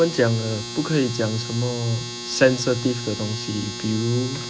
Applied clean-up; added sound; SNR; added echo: none; Domestic sounds, home sounds; 10 dB; none.